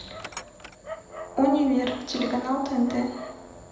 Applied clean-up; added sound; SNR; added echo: none; Dog; 14 dB; reverberation time 0.8 s.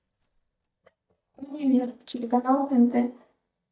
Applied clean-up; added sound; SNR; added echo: neural mask model DeepFilterNet 3.